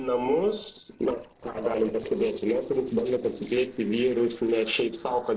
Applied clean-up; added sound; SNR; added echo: neural separator model SepFormer DNS4.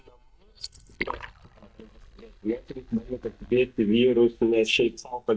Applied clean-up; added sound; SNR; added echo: neural mask model DeepFilterNet 3.